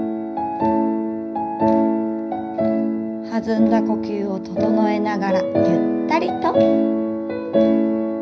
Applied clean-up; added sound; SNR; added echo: none; none; none; reverberation time 0.5 s.